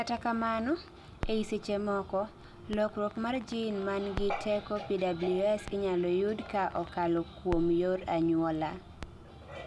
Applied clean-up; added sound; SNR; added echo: none; Crackle; 13 dB; none.